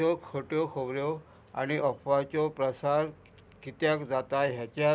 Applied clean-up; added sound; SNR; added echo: none; none; none; none.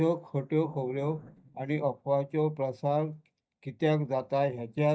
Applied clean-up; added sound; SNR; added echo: neural mask model DeepFilterNet 3.